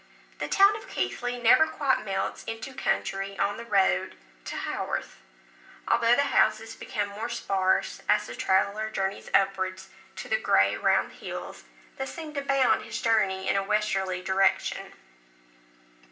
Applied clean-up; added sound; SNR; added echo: none; none; none; reverberation time 0.4 s.